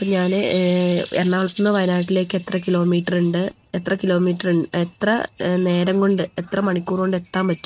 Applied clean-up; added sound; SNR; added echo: neural mask model RNNoise.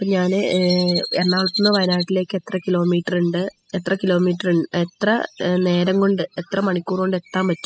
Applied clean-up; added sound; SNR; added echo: classical method spectral subtraction.